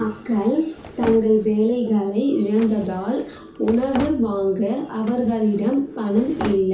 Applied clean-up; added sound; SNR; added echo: none; Drawer open or close; 15 dB; reverberation time 0.7 s.